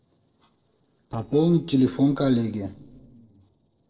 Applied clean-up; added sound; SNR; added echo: neural separator model SepFormer DNS4.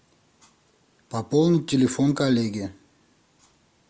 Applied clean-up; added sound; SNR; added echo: none; none; none; none.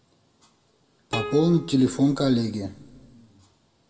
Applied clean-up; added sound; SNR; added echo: none; Plucked string instrument; 12 dB; reverberation time 1.2 s.